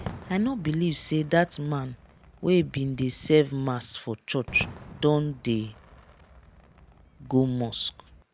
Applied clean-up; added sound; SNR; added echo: none; Fireworks; 18 dB; none.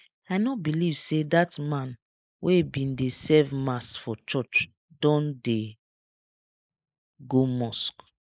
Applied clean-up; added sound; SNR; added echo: neural mask model Resemble Enhance denoiser.